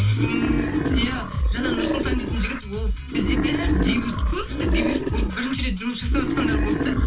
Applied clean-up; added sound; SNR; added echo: none; Wild animals; 2 dB; reverberation time 0.2 s.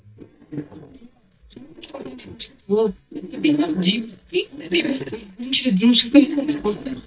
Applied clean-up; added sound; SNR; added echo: neural mask model DeepFilterNet 3.